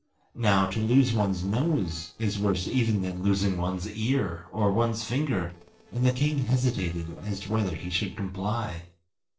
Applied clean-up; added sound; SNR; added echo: neural separator model SepFormer DNS4.